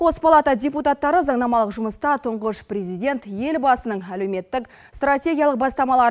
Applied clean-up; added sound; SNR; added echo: none; none; none; none.